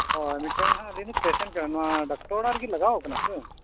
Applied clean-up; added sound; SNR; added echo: none; Chewing, mastication; 1 dB; none.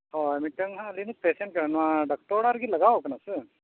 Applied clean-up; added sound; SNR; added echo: none; none; none; none.